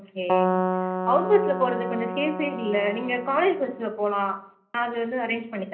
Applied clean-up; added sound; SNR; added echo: none; Keyboard (musical); 2 dB; reverberation time 0.5 s.